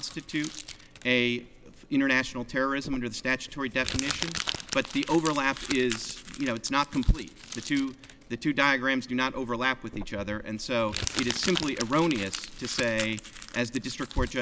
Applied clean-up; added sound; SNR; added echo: none; Crumpling, crinkling; 10 dB; none.